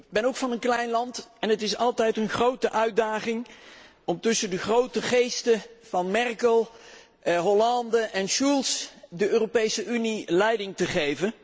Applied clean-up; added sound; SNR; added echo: none; none; none; none.